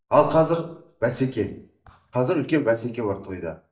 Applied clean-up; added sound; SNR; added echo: neural mask model DeepFilterNet 3.